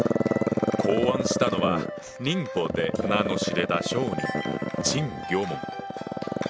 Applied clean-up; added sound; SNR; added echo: none; Growling; 0 dB; none.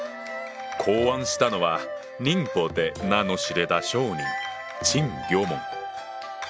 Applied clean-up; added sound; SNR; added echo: none; none; none; none.